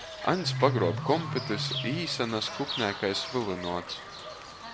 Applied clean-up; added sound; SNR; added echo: none; Bird / Fowl; 5 dB; none.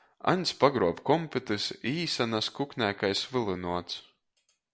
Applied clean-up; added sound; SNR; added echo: none; none; none; none.